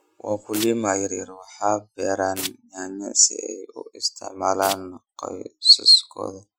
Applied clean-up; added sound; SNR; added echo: classical method Wiener filter.